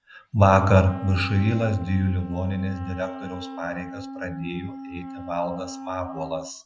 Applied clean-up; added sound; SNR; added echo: none; Wind instrument, woodwind instrument; 12 dB; none.